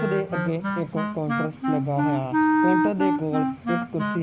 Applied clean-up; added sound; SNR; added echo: none; Wind instrument, woodwind instrument; -3 dB; none.